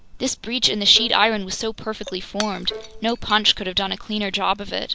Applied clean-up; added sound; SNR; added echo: none; Bowed string instrument + Shatter / Crushing; 17 dB; none.